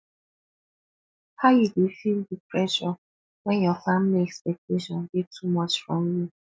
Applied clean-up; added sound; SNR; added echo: none; none; none; none.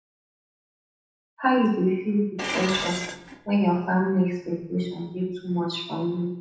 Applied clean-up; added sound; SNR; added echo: none; Dishes, pots, and pans; 10 dB; reverberation time 0.8 s.